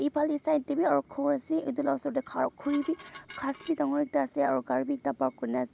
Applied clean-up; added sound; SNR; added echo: none; Dishes, pots, and pans; 20 dB; none.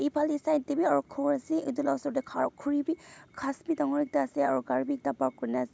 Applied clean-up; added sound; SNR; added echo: none; none; none; none.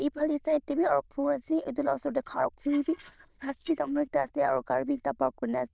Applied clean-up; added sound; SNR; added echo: neural diffusion model UNIVERSE++.